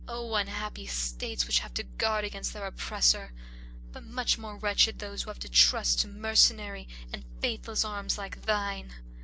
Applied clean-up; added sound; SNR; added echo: none; none; none; none.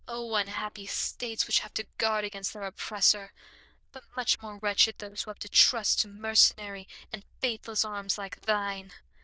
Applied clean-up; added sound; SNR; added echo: neural diffusion model UNIVERSE++.